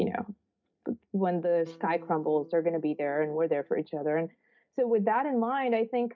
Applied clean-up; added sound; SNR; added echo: neural mask model DeepFilterNet 3.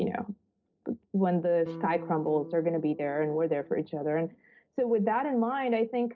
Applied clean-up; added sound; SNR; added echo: neural separator model SepFormer DNS4.